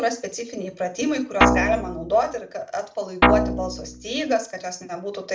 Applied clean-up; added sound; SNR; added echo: none; Guitar; -4 dB; reverberation time 0.3 s.